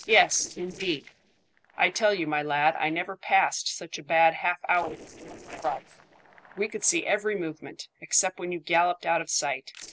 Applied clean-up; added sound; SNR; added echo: neural separator model SepFormer DNS4.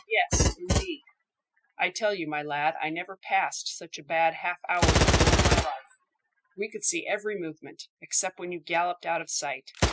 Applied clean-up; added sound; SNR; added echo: classical method Wiener filter.